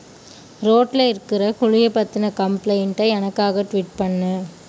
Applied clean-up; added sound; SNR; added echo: none; none; none; none.